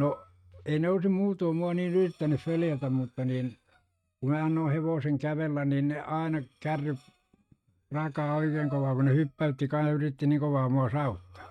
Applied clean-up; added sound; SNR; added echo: neural mask model RNNoise.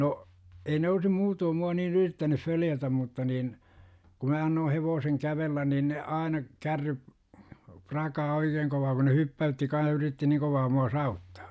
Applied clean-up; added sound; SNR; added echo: none; none; none; none.